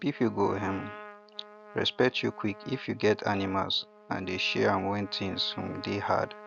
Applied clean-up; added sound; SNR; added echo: none; Trumpet; 17 dB; none.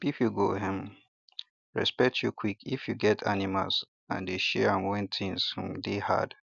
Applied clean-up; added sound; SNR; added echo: none; none; none; none.